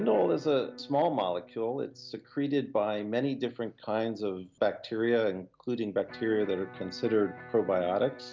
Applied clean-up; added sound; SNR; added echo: none; Electric guitar; 20 dB; none.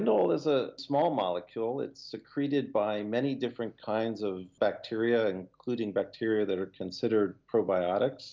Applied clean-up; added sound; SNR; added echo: none; none; none; none.